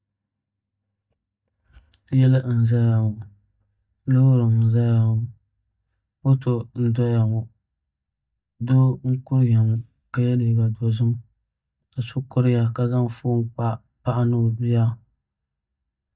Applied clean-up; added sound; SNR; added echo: neural mask model DeepFilterNet 3.